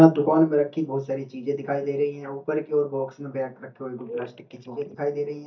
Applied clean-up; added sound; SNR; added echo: neural mask model DeepFilterNet 3.